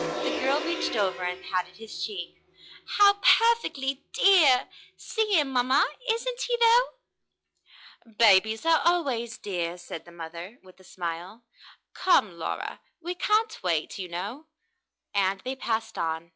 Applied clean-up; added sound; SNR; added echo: classical method log-MMSE.